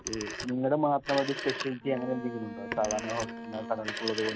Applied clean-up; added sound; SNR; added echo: none; Telephone + Bowed string instrument; 7 dB; none.